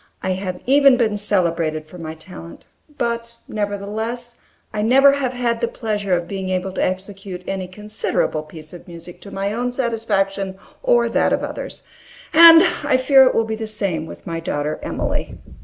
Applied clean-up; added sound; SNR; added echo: none; none; none; none.